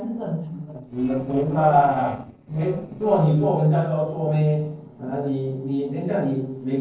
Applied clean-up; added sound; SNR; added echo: neural separator model SepFormer DNS4.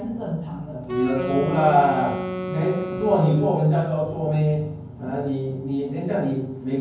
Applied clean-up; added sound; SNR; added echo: none; Wind instrument, woodwind instrument; 8 dB; reverberation time 0.9 s.